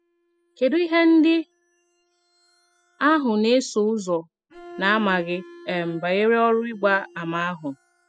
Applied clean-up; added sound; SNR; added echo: classical method spectral subtraction.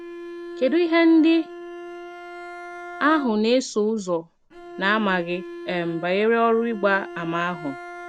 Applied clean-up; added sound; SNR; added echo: none; Bowed string instrument; 15 dB; none.